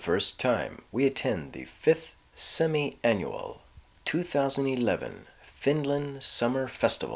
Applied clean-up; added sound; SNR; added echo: none; none; none; none.